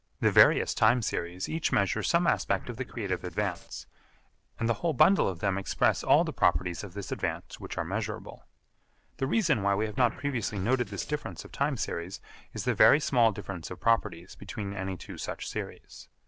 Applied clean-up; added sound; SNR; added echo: neural separator model SepFormer DNS4.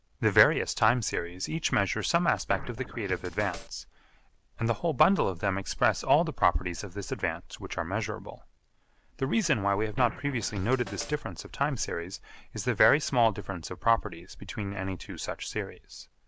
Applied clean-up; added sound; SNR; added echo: none; Scratching (performance technique); 13 dB; none.